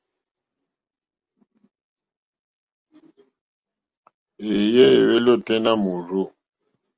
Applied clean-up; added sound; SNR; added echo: none; none; none; none.